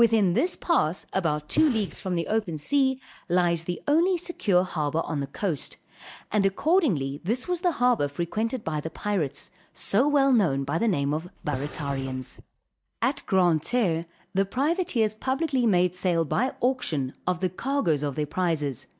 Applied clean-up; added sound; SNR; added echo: neural mask model DeepFilterNet 3.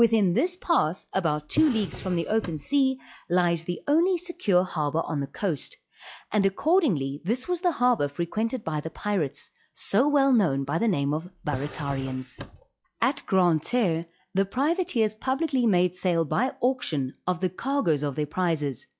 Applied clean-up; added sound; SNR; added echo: classical method log-MMSE.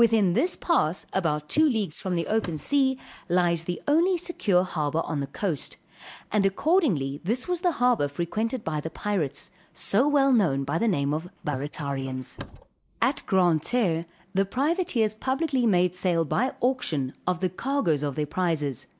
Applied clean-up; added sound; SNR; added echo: neural mask model Resemble Enhance denoiser.